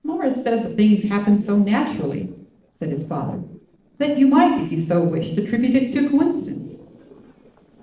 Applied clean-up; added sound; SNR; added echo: neural separator model SepFormer DNS4.